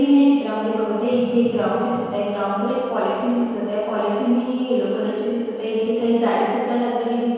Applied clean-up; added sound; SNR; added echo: none; none; none; reverberation time 1.9 s.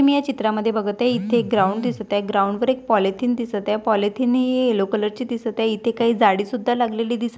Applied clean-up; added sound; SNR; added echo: none; none; none; none.